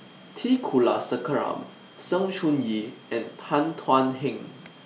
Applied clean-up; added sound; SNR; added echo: none; none; none; none.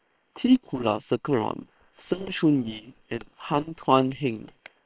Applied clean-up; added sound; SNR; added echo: neural separator model SepFormer WHAM!.